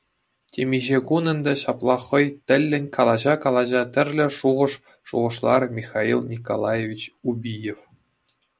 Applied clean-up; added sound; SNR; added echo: none; none; none; none.